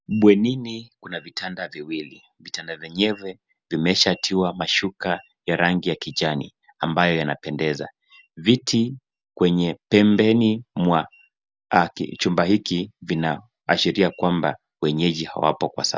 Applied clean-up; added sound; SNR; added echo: none; none; none; none.